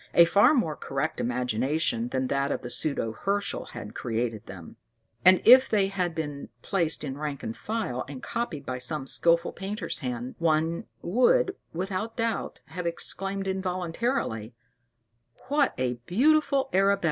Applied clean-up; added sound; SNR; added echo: none; none; none; none.